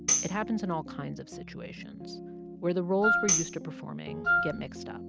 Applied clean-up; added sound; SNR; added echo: none; Wind instrument, woodwind instrument + Tambourine; -3 dB; none.